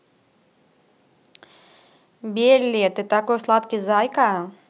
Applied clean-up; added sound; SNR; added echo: none; none; none; none.